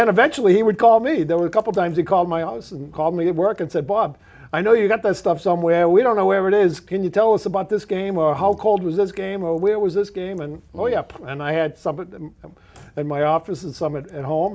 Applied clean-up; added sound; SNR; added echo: none; none; none; none.